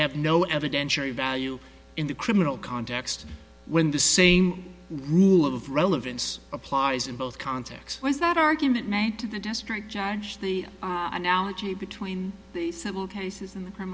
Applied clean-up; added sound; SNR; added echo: none; none; none; none.